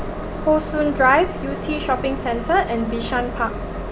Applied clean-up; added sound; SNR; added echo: none; Train; 6 dB; none.